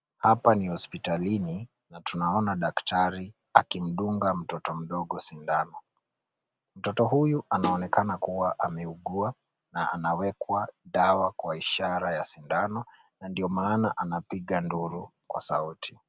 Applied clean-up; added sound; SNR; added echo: none; Snare drum; 6 dB; none.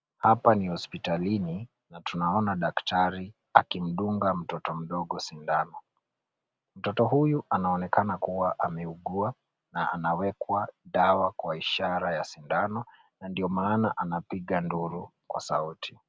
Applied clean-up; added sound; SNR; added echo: none; none; none; none.